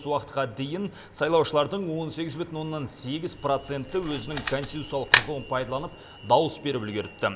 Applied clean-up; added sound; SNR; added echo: none; Camera; 2 dB; none.